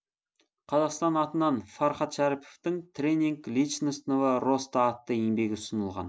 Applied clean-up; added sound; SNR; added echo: none; none; none; none.